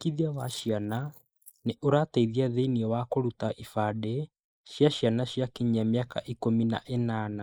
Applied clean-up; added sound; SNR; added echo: neural mask model Resemble Enhance denoiser.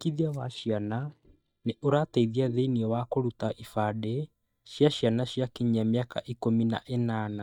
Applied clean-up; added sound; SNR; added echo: neural mask model DeepFilterNet 3.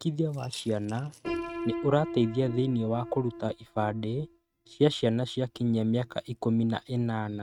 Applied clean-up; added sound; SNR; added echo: neural mask model RNNoise.